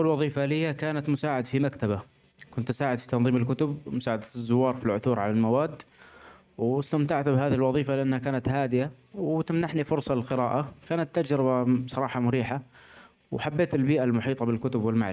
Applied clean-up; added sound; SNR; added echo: none; none; none; none.